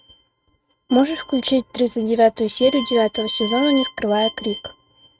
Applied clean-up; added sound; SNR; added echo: neural mask model RNNoise.